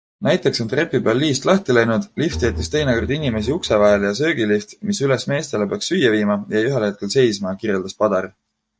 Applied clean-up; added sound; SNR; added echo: neural mask model DeepFilterNet 3.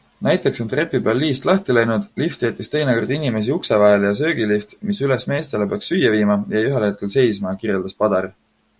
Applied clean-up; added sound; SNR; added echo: none; none; none; none.